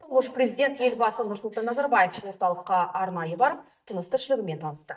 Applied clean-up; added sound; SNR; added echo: neural mask model DeepFilterNet 3.